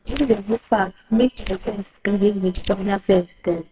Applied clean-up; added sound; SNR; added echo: neural separator model SepFormer WHAMR!.